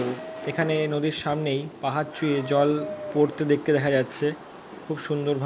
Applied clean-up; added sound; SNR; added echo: none; Fireworks; 17 dB; none.